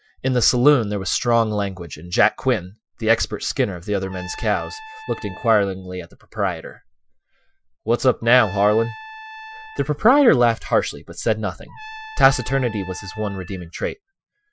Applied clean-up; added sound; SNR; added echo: classical method Wiener filter.